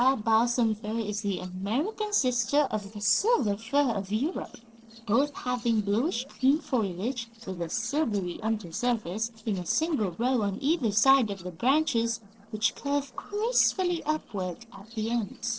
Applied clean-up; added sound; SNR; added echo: neural separator model SepFormer DNS4.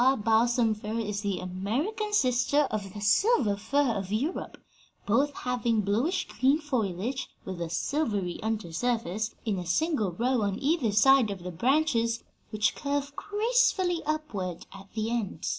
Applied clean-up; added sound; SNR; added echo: none; none; none; none.